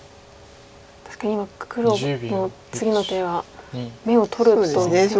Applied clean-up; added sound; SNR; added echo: none; none; none; none.